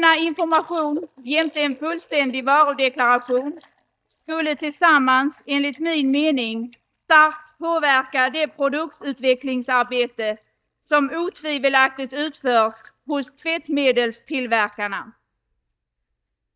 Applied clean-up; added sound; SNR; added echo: neural mask model DeepFilterNet 3.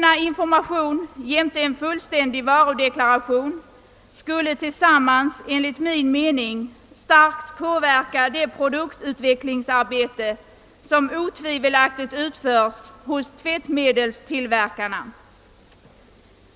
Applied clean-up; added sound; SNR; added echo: none; none; none; none.